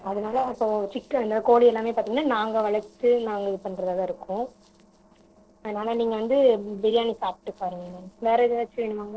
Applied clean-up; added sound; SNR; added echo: neural separator model SepFormer DNS4.